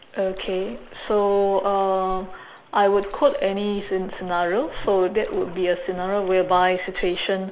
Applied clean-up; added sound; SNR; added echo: neural mask model Resemble Enhance denoiser.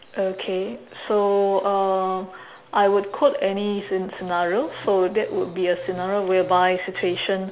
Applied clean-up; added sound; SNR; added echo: none; none; none; none.